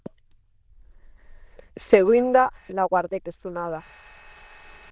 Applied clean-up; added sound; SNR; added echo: neural diffusion model UNIVERSE++.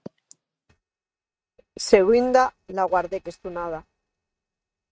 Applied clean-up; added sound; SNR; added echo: neural mask model RNNoise.